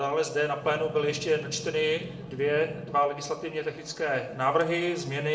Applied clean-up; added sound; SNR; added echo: none; Engine; 13 dB; reverberation time 0.5 s.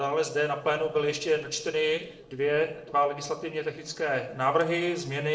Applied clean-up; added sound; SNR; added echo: neural separator model SepFormer DNS4.